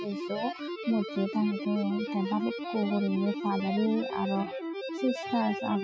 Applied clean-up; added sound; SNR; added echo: classical method Wiener filter.